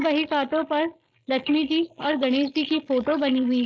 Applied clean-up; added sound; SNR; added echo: neural mask model Resemble Enhance denoiser.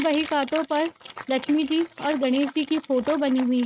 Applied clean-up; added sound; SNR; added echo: neural mask model RNNoise.